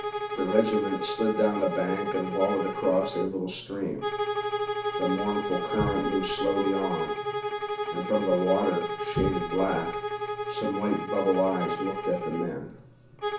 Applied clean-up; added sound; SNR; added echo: none; Bowed string instrument; 3 dB; reverberation time 0.9 s.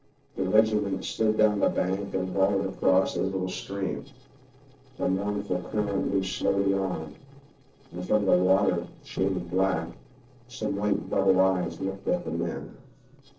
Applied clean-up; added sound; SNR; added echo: neural separator model SepFormer DNS4.